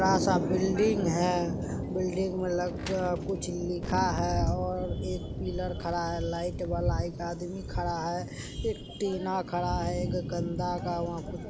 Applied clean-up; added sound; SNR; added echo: none; Thunder; 3 dB; none.